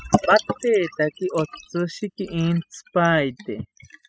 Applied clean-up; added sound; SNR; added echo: classical method spectral subtraction.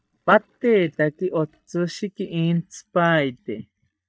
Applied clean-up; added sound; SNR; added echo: neural mask model DeepFilterNet 3.